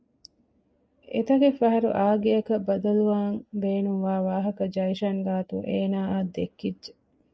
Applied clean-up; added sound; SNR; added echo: neural mask model Resemble Enhance denoiser.